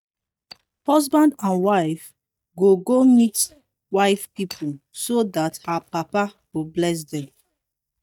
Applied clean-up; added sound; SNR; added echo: neural mask model DeepFilterNet 3.